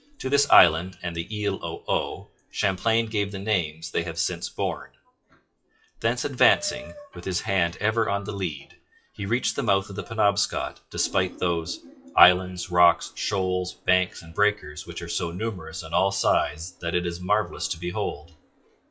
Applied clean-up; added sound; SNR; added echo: classical method WPE with log-MMSE.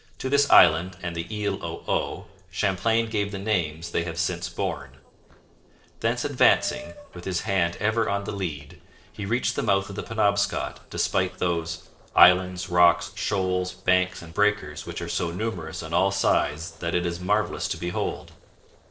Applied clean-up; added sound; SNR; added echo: neural separator model SepFormer DNS4.